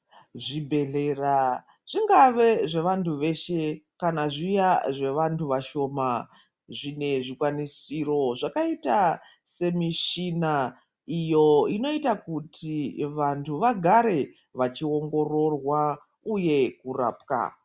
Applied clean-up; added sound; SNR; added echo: none; none; none; none.